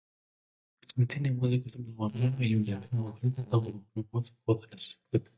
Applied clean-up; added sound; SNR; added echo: neural mask model DeepFilterNet 3.